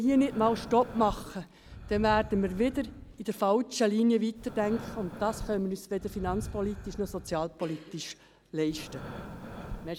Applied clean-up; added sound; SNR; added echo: none; Breathing; 13 dB; none.